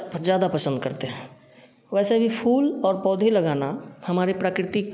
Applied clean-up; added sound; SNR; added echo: none; none; none; none.